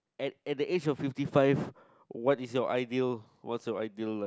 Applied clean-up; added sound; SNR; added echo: none; none; none; none.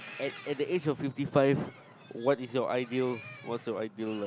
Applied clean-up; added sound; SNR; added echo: none; Boat, Water vehicle; 17 dB; none.